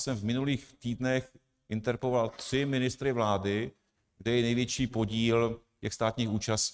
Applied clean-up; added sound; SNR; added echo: neural mask model RNNoise.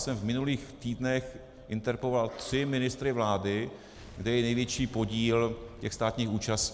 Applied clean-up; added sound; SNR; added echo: none; Boom; 20 dB; none.